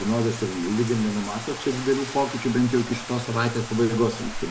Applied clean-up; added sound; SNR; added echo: none; Bathtub (filling or washing); 11 dB; none.